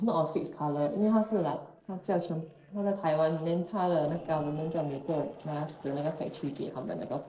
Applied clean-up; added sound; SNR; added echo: neural separator model SepFormer DNS4.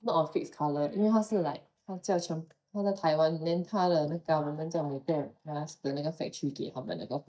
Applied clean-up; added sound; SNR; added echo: neural mask model DeepFilterNet 3.